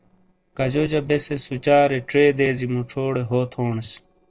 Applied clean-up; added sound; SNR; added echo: neural separator model SepFormer DNS4.